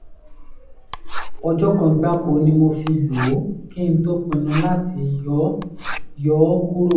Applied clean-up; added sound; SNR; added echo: none; Writing; 11 dB; reverberation time 0.6 s.